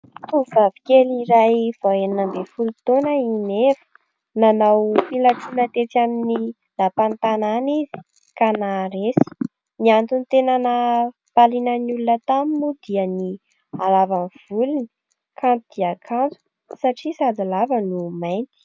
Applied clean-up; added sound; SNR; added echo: none; none; none; none.